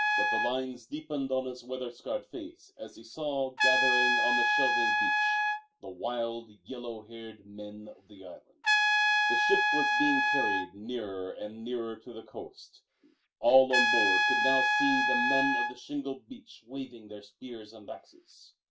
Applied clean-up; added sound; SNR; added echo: none; Trumpet; -4 dB; reverberation time 0.2 s.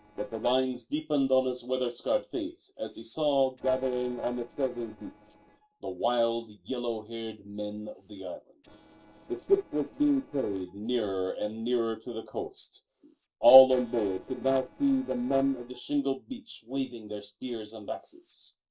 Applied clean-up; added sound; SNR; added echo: neural separator model SepFormer DNS4.